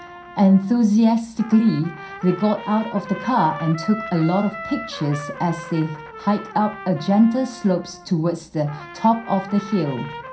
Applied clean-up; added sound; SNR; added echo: none; Trumpet; 15 dB; reverberation time 0.3 s.